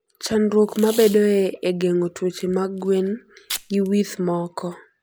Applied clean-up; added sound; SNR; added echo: none; Packing tape, duct tape; 17 dB; none.